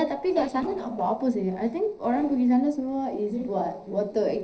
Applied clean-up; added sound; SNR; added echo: neural separator model SepFormer DNS4.